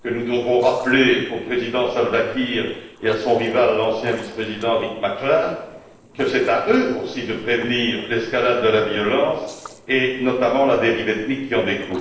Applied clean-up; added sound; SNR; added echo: neural separator model SepFormer DNS4.